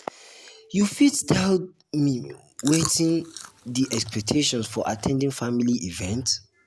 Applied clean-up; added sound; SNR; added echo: none; Chewing, mastication; 13 dB; none.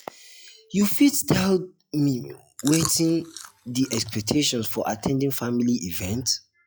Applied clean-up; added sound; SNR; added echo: classical method log-MMSE.